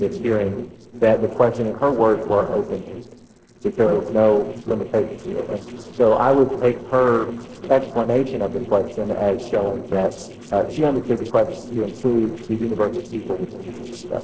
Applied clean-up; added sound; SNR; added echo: neural separator model SepFormer DNS4.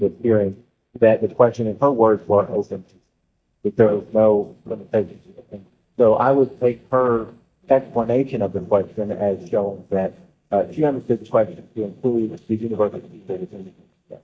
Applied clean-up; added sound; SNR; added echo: neural mask model DeepFilterNet 3.